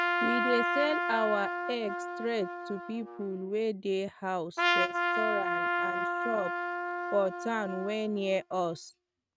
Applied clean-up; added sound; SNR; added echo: neural mask model RNNoise.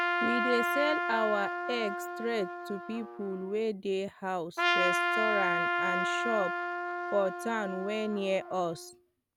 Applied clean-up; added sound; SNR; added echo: none; Trumpet; 0 dB; none.